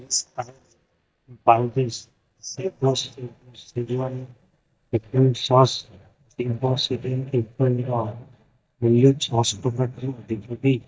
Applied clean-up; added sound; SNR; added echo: neural mask model DeepFilterNet 3.